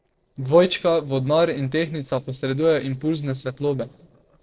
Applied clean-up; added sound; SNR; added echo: neural separator model SepFormer DNS4.